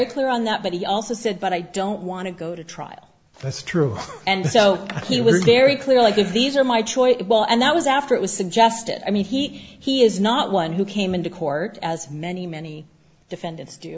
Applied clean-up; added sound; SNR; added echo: none; none; none; none.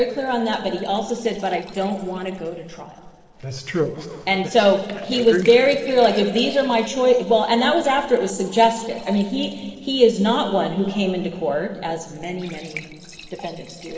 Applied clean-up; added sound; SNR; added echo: neural separator model SepFormer DNS4.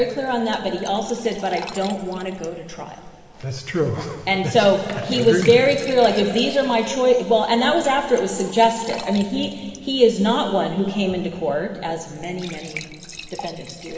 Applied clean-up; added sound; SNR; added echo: none; Fill (with liquid) / Trickle, dribble / Glass; 19 dB; reverberation time 2.2 s.